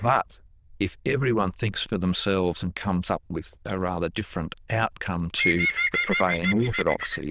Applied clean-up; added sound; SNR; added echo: neural diffusion model UNIVERSE++.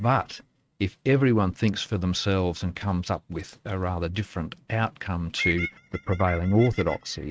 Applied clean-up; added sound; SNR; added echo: neural mask model RNNoise.